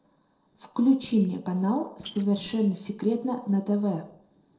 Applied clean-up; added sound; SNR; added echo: neural separator model SepFormer DNS4.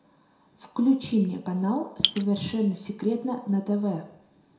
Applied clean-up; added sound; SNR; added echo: none; Drip; 0 dB; reverberation time 0.6 s.